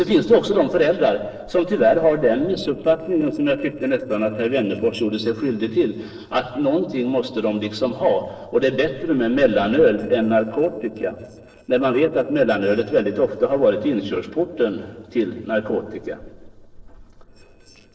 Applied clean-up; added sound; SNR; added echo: neural separator model SepFormer DNS4.